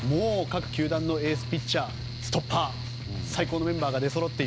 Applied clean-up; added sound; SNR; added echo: none; Mechanical fan; 7 dB; none.